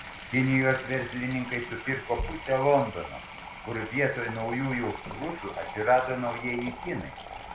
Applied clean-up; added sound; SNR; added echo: none; Sink (filling or washing) / Water tap, faucet; 10 dB; none.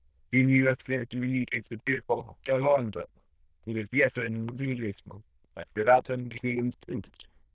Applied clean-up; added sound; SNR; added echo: neural diffusion model UNIVERSE++.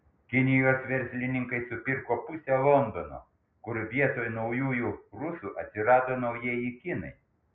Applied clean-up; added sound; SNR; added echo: none; none; none; none.